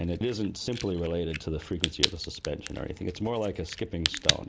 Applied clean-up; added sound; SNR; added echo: none; Crack; 3 dB; none.